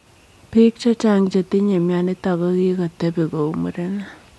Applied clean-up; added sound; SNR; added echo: none; none; none; none.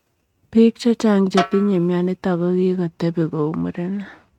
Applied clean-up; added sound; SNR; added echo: neural mask model RNNoise.